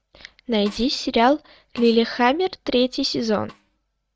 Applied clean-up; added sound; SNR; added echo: neural mask model RNNoise.